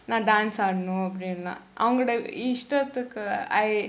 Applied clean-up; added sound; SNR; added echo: none; none; none; none.